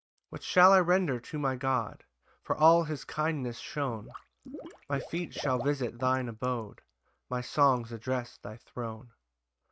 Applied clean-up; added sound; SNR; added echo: neural mask model RNNoise.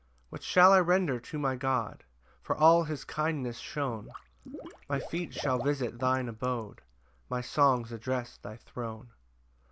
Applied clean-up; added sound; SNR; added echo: none; Liquid; 14 dB; none.